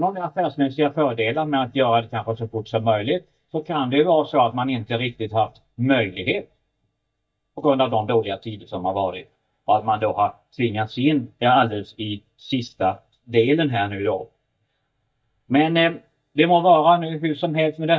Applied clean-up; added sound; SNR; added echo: neural mask model DeepFilterNet 3.